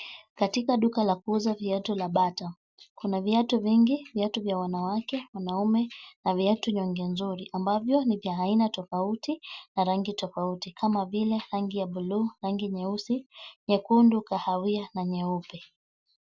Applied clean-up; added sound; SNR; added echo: none; none; none; none.